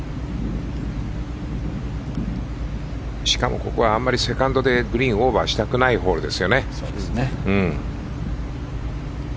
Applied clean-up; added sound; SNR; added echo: none; none; none; none.